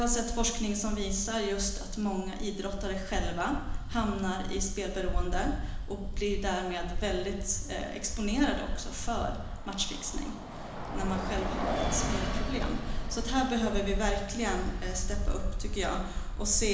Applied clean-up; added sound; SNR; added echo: none; Bus; 0 dB; reverberation time 1.0 s.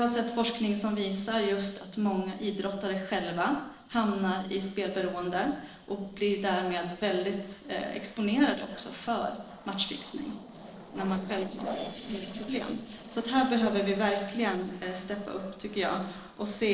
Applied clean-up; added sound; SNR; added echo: neural separator model SepFormer DNS4.